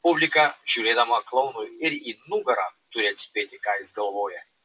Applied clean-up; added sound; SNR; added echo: none; none; none; none.